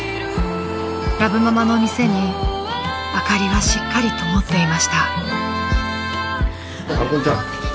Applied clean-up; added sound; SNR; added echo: none; none; none; none.